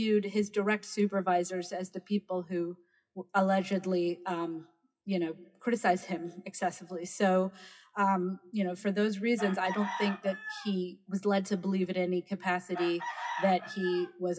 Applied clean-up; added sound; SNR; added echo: classical method WPE with log-MMSE.